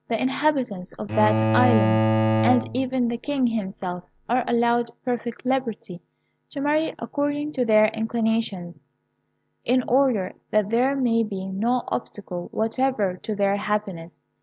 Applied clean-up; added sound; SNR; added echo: none; Bowed string instrument; 0 dB; none.